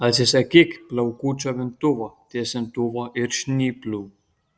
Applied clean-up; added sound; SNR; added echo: none; none; none; none.